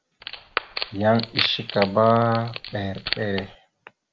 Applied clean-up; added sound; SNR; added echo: none; Wood; 8 dB; none.